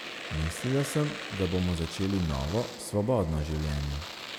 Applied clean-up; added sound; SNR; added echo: none; Domestic sounds, home sounds; 10 dB; none.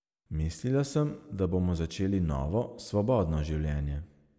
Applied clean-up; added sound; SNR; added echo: none; none; none; none.